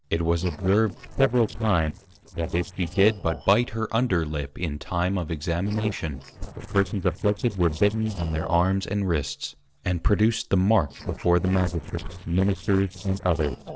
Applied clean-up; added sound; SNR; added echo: neural separator model SepFormer DNS4.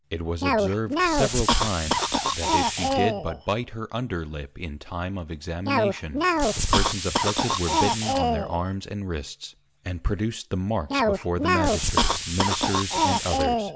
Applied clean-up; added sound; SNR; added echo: none; Cough; -3 dB; none.